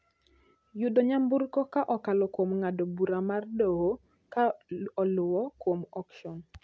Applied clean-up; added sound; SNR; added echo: none; none; none; none.